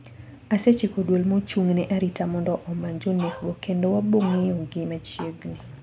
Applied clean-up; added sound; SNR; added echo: none; Dog; 14 dB; none.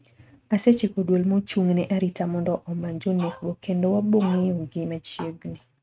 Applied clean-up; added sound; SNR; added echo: neural mask model RNNoise.